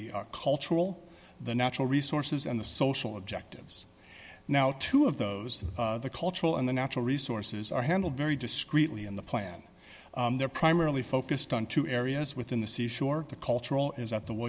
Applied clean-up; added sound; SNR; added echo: none; none; none; none.